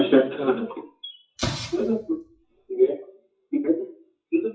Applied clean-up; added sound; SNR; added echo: classical method WPE with log-MMSE.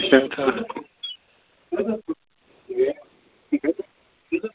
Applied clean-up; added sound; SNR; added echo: none; none; none; none.